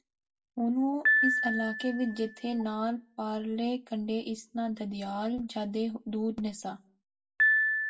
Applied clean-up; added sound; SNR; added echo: none; Piano; 1 dB; reverberation time 0.1 s.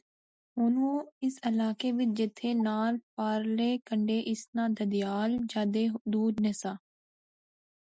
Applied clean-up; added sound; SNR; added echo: none; none; none; none.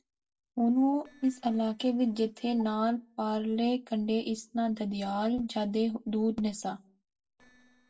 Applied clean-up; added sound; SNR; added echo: neural separator model SepFormer DNS4.